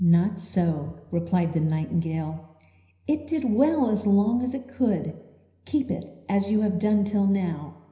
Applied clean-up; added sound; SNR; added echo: none; none; none; reverberation time 0.9 s.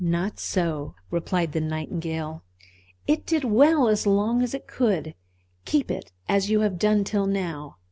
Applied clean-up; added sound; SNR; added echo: none; none; none; none.